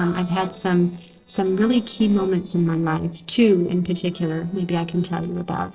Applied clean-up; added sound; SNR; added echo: neural separator model SepFormer DNS4.